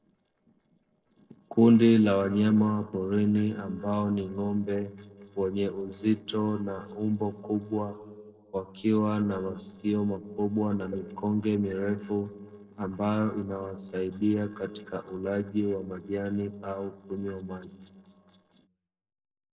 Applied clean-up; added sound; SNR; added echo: neural separator model SepFormer DNS4.